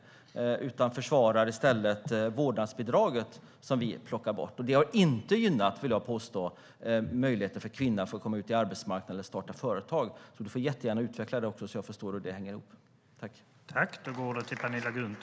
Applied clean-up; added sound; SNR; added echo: none; none; none; none.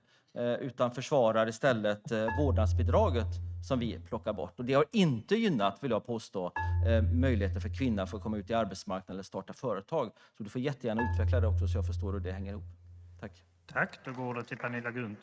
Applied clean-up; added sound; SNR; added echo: neural mask model RNNoise.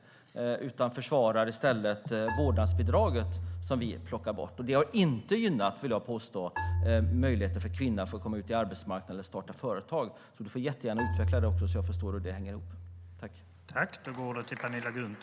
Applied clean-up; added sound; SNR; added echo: none; Marimba, xylophone; 2 dB; none.